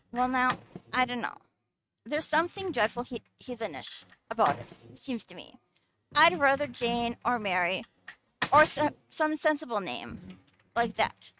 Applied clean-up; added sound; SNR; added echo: neural mask model RNNoise.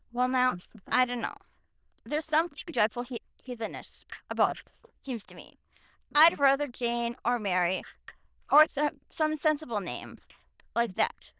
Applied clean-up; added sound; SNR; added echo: neural diffusion model UNIVERSE++.